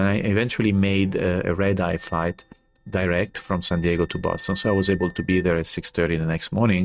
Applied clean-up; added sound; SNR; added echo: neural mask model RNNoise.